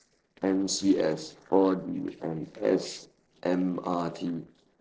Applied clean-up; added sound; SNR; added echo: neural separator model SepFormer DNS4.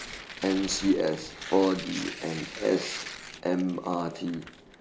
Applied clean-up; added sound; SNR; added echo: none; Tearing; 12 dB; none.